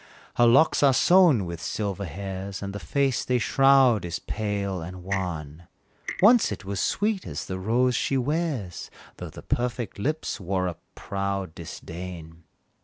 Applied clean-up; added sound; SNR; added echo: none; Clock; 14 dB; none.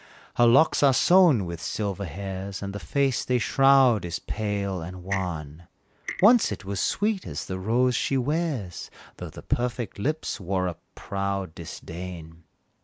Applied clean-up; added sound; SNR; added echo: neural mask model Resemble Enhance denoiser.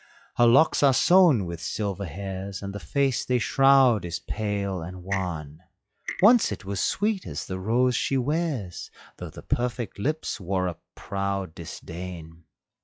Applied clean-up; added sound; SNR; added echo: classical method log-MMSE.